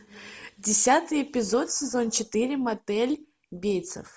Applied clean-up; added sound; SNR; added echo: none; none; none; none.